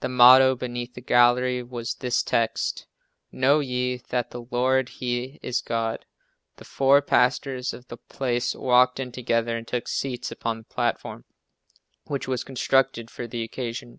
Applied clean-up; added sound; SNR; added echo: none; none; none; none.